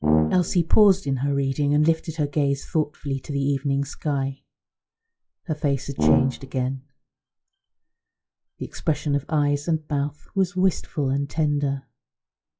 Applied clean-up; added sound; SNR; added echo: classical method log-MMSE.